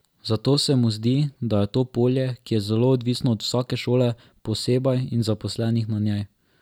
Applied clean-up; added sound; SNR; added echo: none; none; none; none.